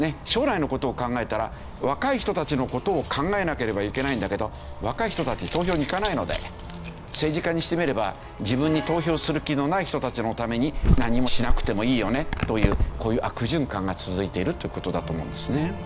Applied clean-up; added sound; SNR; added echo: none; Keys jangling; 4 dB; none.